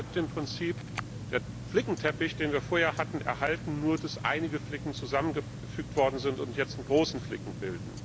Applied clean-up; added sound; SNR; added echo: none; Tick-tock; 8 dB; none.